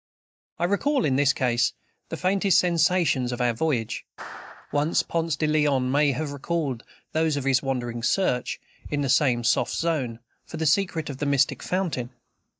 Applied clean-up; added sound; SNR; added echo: neural mask model DeepFilterNet 3.